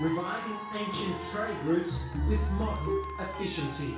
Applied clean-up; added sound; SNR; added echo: none; Applause / Crowd / Cheering; 10 dB; reverberation time 0.6 s.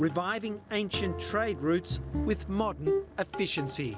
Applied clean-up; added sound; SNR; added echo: none; none; none; none.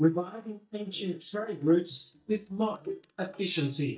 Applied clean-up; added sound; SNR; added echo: neural mask model DeepFilterNet 3.